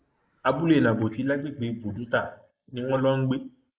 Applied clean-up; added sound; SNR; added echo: neural mask model Resemble Enhance denoiser.